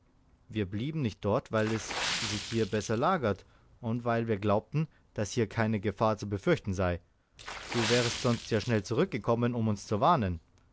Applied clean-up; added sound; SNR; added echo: none; Water / Splash, splatter; 12 dB; none.